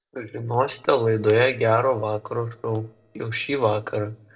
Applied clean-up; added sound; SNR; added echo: neural separator model SepFormer DNS4.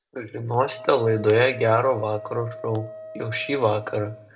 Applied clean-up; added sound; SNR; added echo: none; Wind instrument, woodwind instrument; 16 dB; reverberation time 0.7 s.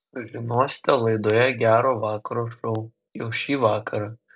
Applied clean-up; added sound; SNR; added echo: none; none; none; none.